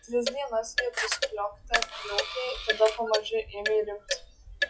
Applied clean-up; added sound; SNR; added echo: classical method log-MMSE.